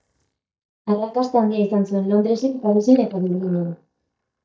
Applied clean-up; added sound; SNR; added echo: neural mask model DeepFilterNet 3.